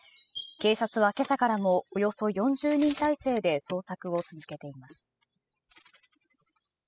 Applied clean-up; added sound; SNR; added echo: classical method spectral subtraction.